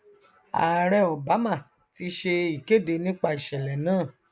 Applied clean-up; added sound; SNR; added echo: none; none; none; none.